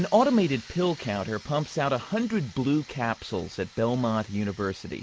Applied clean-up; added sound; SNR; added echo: none; none; none; none.